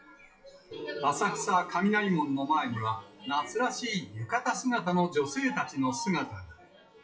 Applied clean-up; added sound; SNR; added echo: classical method WPE with log-MMSE.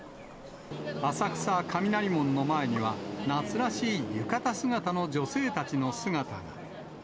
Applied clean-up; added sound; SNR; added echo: none; none; none; none.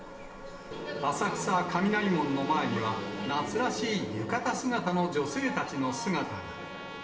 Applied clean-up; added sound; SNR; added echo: none; Trumpet; 17 dB; reverberation time 0.6 s.